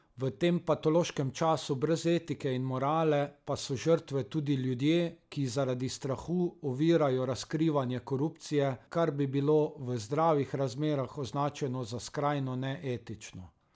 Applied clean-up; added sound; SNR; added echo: none; none; none; none.